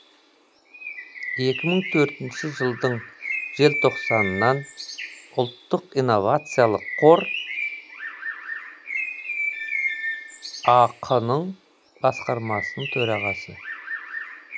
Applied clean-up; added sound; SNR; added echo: none; Bird; 7 dB; none.